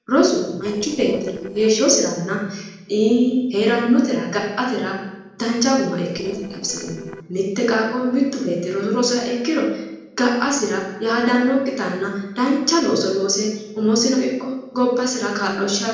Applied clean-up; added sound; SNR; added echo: neural separator model SepFormer DNS4.